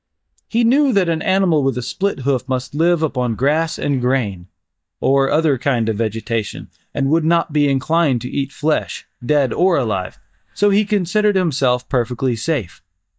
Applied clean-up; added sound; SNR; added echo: neural mask model DeepFilterNet 3.